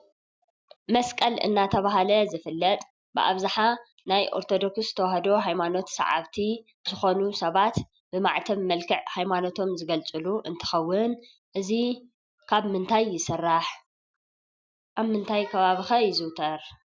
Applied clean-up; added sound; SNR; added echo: none; none; none; none.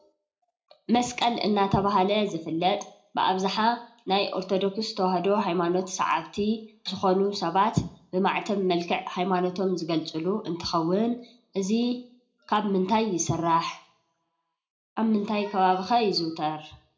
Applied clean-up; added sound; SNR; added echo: none; none; none; reverberation time 0.3 s.